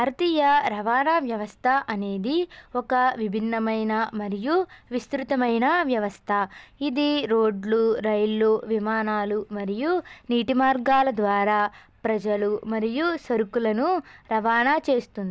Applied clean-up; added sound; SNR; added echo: none; none; none; none.